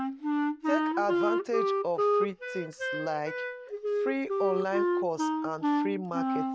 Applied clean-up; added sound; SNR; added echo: none; Wind instrument, woodwind instrument; -4 dB; none.